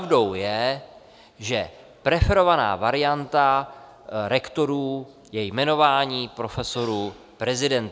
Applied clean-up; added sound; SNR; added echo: none; none; none; none.